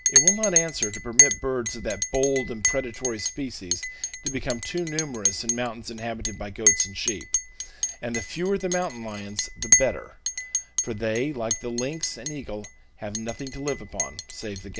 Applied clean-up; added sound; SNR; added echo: none; Chink, clink; -3 dB; none.